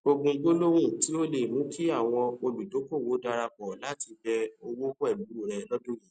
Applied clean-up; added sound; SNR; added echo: none; none; none; none.